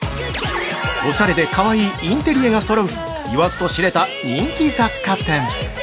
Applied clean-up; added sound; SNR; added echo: none; none; none; none.